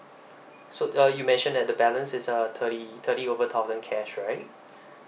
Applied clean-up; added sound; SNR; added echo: none; none; none; none.